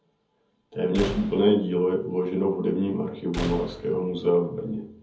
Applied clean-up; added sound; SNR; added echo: none; Slam; 11 dB; reverberation time 0.7 s.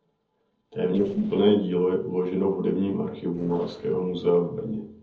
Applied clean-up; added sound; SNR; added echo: neural separator model SepFormer DNS4.